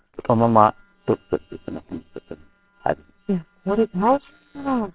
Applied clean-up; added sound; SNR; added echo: neural separator model SepFormer WHAMR!.